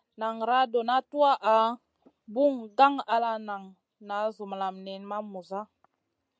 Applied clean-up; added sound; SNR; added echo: none; none; none; none.